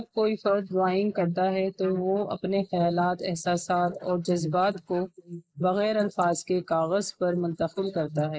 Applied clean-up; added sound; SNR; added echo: neural mask model Resemble Enhance denoiser.